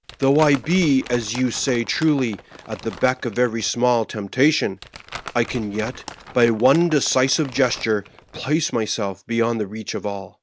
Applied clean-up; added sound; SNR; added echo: none; Crumpling, crinkling; 18 dB; none.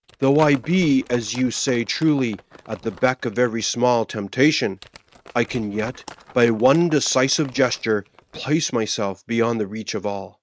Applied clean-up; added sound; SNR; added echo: neural mask model RNNoise.